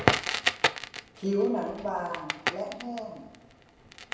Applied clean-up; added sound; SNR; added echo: none; Crackle; -2 dB; reverberation time 0.8 s.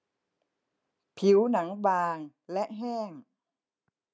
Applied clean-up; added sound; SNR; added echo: none; none; none; none.